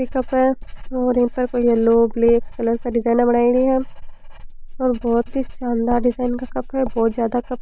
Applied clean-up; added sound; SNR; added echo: none; Writing; 10 dB; none.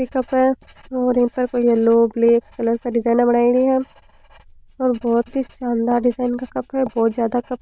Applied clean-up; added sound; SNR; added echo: neural diffusion model UNIVERSE++.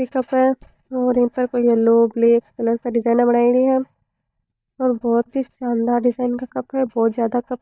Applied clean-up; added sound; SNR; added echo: neural mask model DeepFilterNet 3.